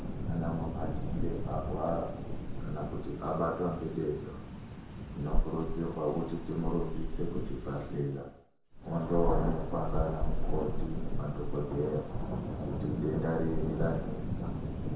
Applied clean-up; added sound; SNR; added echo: none; Thunder; -2 dB; reverberation time 0.5 s.